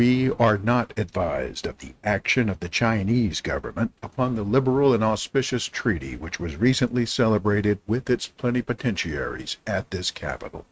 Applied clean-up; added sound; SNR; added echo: neural mask model RNNoise.